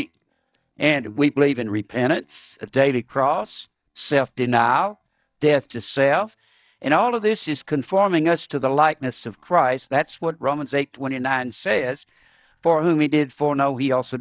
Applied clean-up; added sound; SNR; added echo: neural mask model DeepFilterNet 3.